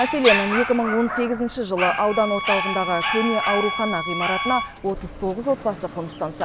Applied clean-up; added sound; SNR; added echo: none; Bowed string instrument + Dog; 4 dB; none.